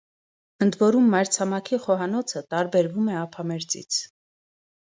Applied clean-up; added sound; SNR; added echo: none; none; none; none.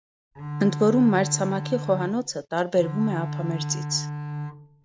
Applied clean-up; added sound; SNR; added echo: none; Bowed string instrument; 6 dB; none.